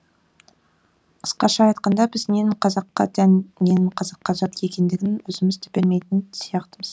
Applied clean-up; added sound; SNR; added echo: none; none; none; none.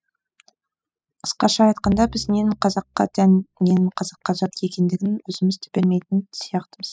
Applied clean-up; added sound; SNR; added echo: classical method spectral subtraction.